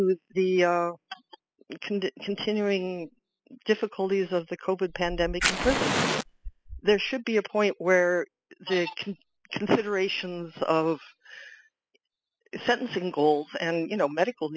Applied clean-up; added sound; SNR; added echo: classical method spectral subtraction.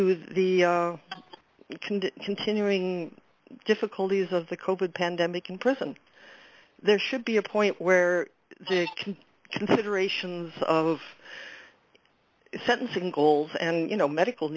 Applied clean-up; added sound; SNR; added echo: none; none; none; none.